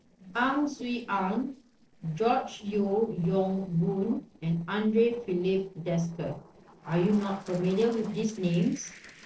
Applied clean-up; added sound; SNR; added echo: neural separator model SepFormer DNS4.